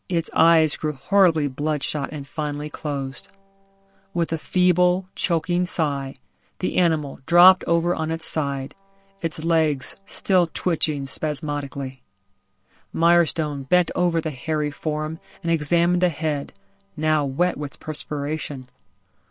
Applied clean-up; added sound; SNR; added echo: neural separator model SepFormer WHAM!.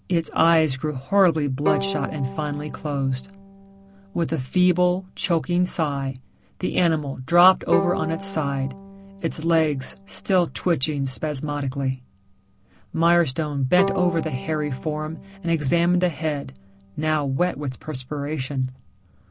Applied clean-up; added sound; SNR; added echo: none; Bowed string instrument; 12 dB; none.